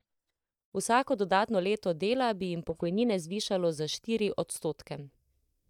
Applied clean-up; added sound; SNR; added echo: neural mask model DeepFilterNet 3.